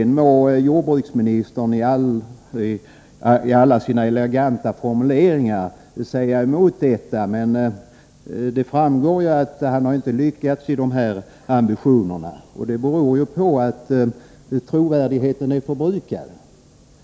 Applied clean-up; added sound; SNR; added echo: none; none; none; none.